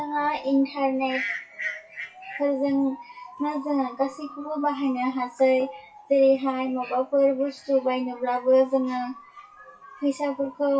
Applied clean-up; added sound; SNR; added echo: classical method WPE with log-MMSE.